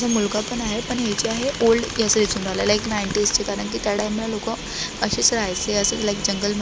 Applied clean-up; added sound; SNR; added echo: none; Tools; 13 dB; none.